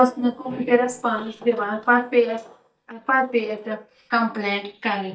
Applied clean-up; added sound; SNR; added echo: neural mask model DeepFilterNet 3.